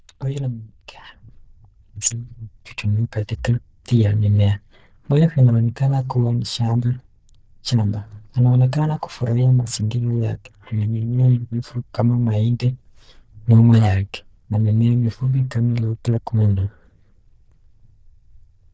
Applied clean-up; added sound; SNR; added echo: neural diffusion model UNIVERSE++.